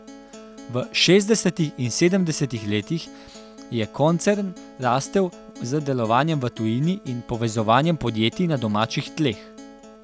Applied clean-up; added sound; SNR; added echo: none; Acoustic guitar; 20 dB; none.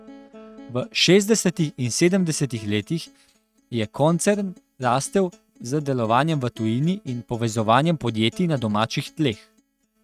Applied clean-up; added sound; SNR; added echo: neural mask model RNNoise.